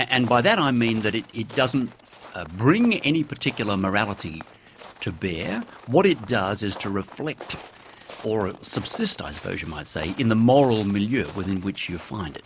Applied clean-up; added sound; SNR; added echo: none; Walk, footsteps; 20 dB; none.